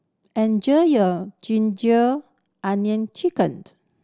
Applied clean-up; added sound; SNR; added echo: none; none; none; none.